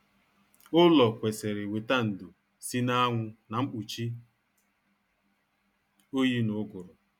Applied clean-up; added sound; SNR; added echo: none; none; none; none.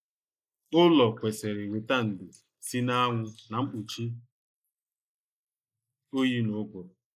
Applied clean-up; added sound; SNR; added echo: neural mask model Resemble Enhance denoiser.